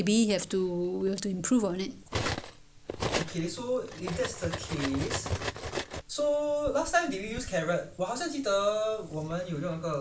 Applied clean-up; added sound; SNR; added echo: none; Cutlery, silverware; 8 dB; none.